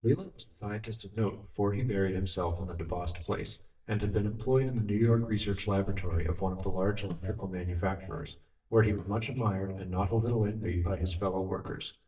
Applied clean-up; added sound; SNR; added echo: neural mask model DeepFilterNet 3.